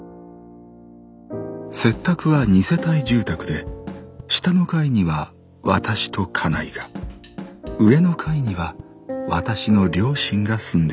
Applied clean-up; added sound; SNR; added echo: none; Drum kit; 15 dB; none.